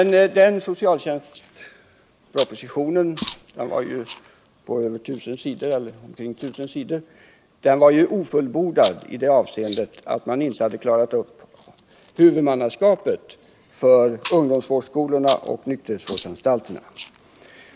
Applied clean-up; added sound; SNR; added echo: neural mask model Resemble Enhance denoiser.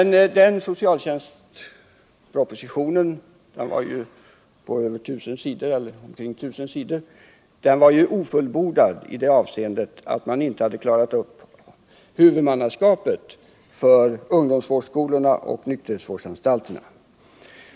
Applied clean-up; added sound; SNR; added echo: none; none; none; none.